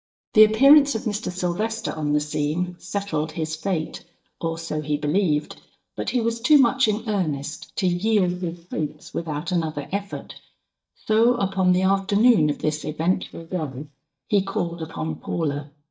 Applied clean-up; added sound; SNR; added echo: neural mask model DeepFilterNet 3.